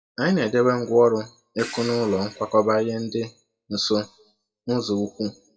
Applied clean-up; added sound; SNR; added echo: classical method WPE with log-MMSE.